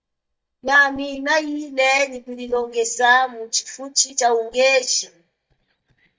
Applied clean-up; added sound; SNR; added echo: neural mask model DeepFilterNet 3.